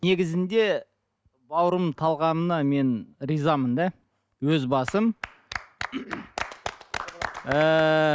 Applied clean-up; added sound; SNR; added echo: none; none; none; none.